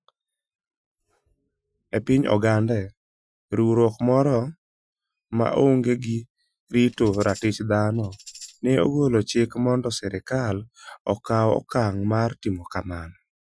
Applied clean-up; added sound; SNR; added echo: classical method Wiener filter.